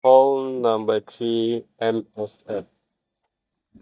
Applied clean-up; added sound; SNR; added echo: neural mask model DeepFilterNet 3.